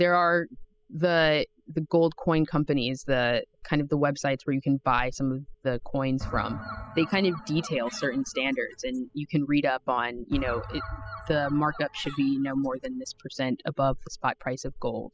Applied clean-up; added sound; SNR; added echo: classical method spectral subtraction.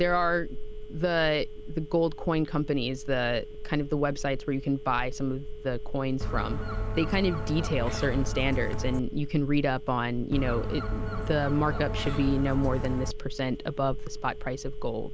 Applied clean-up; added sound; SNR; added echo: none; Telephone + Gull, seagull; 3 dB; none.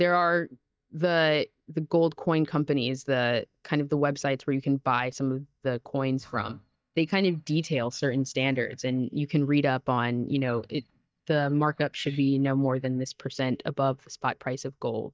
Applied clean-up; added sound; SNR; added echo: neural mask model DeepFilterNet 3.